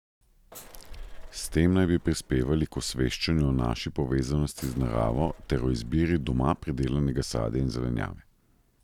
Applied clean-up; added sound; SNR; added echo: none; Bus / Engine; 17 dB; none.